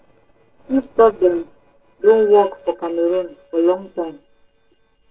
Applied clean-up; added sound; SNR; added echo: neural separator model SepFormer DNS4.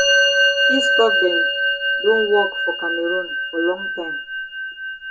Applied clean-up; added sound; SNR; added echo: none; Musical instrument; -4 dB; reverberation time 0.2 s.